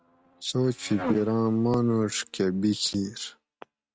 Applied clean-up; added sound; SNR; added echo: neural mask model RNNoise.